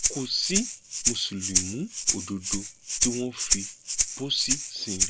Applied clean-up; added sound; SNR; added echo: none; Rattle (instrument); -4 dB; none.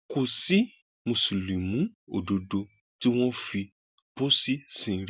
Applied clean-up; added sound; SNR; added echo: none; none; none; none.